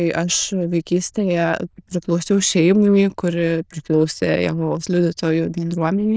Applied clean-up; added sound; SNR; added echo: neural diffusion model UNIVERSE++.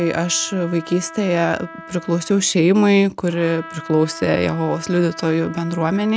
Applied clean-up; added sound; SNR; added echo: none; Trumpet; 18 dB; none.